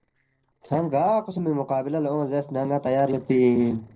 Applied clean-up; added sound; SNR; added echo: neural separator model SepFormer DNS4.